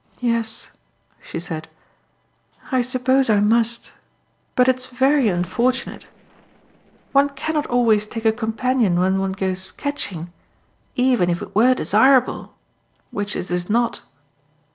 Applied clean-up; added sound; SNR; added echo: neural separator model SepFormer DNS4.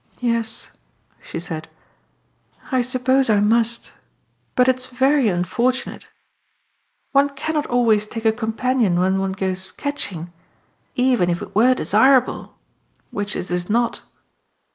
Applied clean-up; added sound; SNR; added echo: neural mask model Resemble Enhance denoiser.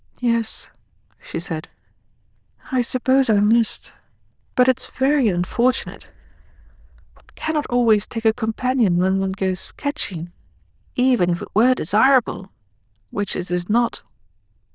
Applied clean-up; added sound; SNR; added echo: neural diffusion model UNIVERSE++.